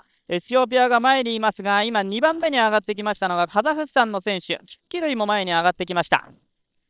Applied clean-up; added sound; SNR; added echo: neural separator model SepFormer WHAM!.